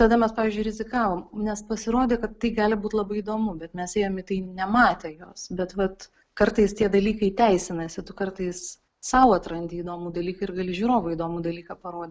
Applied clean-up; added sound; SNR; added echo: none; none; none; none.